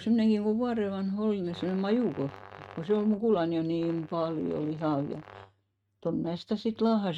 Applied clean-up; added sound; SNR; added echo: neural mask model RNNoise.